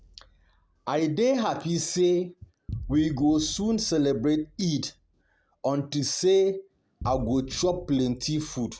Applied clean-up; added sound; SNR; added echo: none; Boom; 17 dB; none.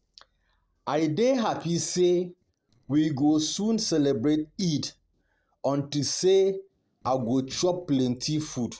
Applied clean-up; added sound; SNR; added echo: neural separator model SepFormer DNS4.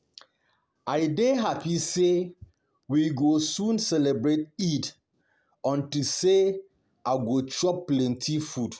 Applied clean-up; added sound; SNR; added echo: none; none; none; none.